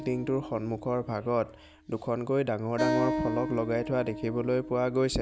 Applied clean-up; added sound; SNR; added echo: none; Acoustic guitar; 6 dB; none.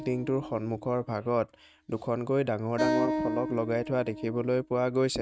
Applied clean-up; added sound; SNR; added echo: neural mask model RNNoise.